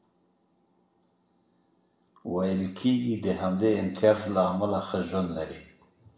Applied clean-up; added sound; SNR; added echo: none; none; none; reverberation time 0.7 s.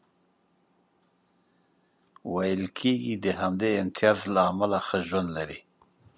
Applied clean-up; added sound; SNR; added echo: none; none; none; none.